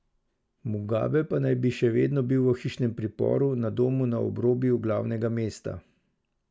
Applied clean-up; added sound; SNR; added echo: none; none; none; none.